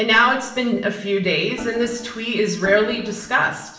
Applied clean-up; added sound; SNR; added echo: none; Organ; 17 dB; reverberation time 0.7 s.